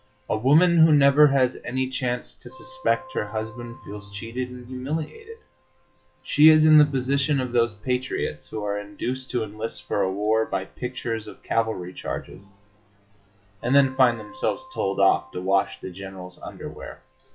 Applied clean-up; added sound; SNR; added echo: classical method log-MMSE.